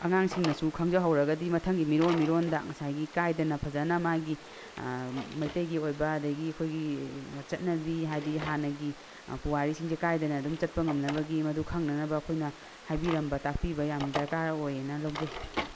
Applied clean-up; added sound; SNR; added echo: none; Water + Drawer open or close; 14 dB; none.